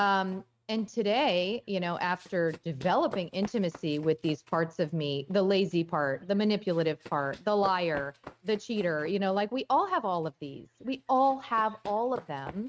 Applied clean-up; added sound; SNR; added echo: neural mask model RNNoise.